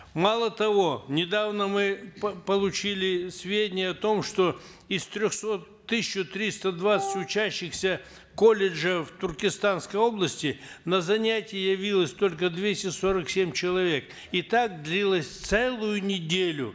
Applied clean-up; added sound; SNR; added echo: none; Wind instrument, woodwind instrument; 8 dB; none.